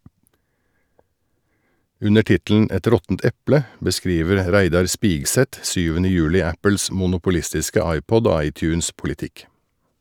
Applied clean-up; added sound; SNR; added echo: none; none; none; none.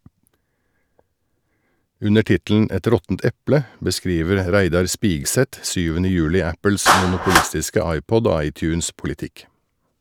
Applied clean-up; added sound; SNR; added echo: none; Clapping; 8 dB; none.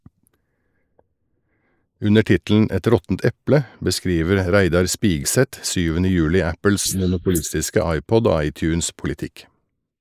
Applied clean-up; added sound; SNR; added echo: neural mask model Resemble Enhance denoiser.